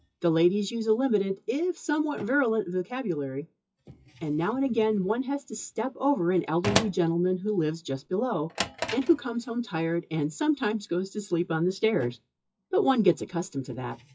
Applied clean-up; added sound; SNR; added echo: classical method WPE with log-MMSE.